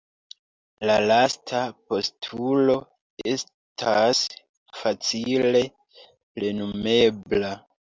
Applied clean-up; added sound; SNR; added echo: none; none; none; none.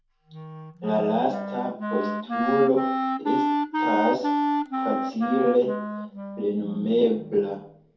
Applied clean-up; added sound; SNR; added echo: none; Wind instrument, woodwind instrument; 2 dB; reverberation time 0.5 s.